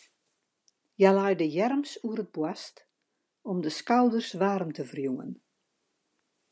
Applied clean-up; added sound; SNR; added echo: none; none; none; none.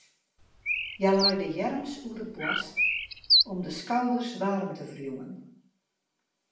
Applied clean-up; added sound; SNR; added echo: none; Bird; -3 dB; reverberation time 0.6 s.